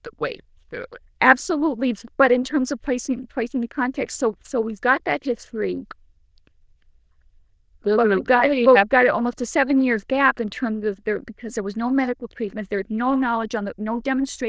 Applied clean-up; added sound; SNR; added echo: neural diffusion model UNIVERSE++.